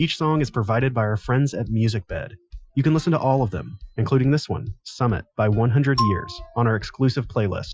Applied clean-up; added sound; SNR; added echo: classical method Wiener filter.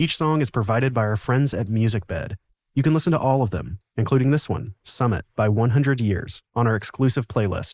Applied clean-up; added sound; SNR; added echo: neural mask model Resemble Enhance denoiser.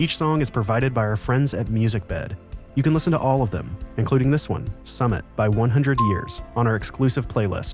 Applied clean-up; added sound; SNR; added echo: none; Marimba, xylophone; 9 dB; none.